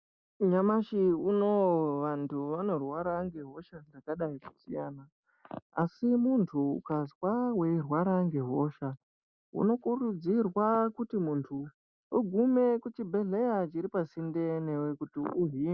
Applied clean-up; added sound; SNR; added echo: none; none; none; none.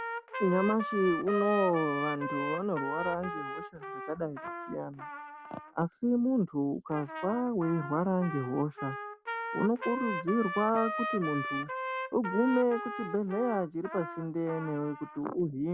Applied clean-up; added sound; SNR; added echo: none; Trumpet; 7 dB; none.